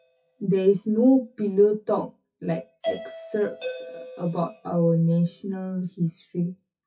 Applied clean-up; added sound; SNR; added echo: classical method WPE with log-MMSE.